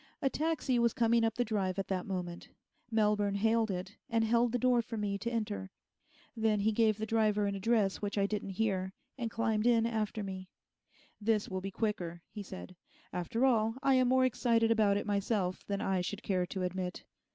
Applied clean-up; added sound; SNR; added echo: none; none; none; none.